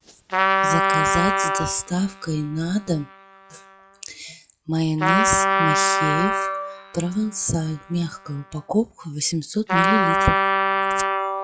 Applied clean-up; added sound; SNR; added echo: classical method log-MMSE.